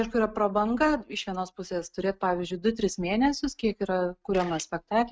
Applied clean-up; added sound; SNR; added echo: neural mask model RNNoise.